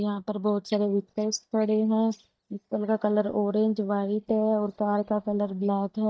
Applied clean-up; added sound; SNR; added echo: neural mask model DeepFilterNet 3.